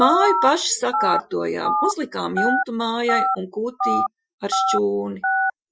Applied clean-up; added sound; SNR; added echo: classical method Wiener filter.